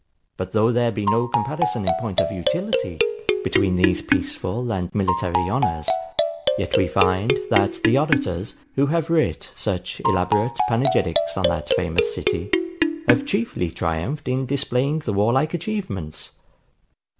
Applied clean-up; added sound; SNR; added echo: none; Marimba, xylophone; 0 dB; none.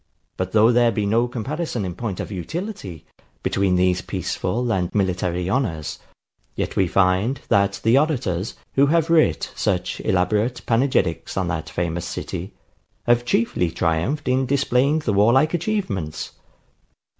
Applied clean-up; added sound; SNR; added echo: none; none; none; none.